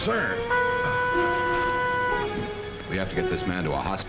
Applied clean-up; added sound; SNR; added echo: none; Trumpet; -3 dB; none.